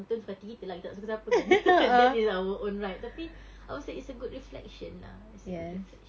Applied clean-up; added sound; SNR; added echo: none; none; none; none.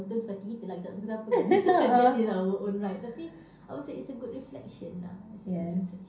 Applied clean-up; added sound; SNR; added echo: none; none; none; reverberation time 0.6 s.